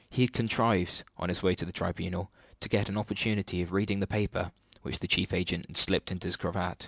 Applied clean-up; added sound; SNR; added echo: none; none; none; none.